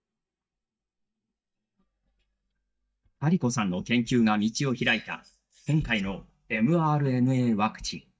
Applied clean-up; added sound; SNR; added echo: neural mask model DeepFilterNet 3.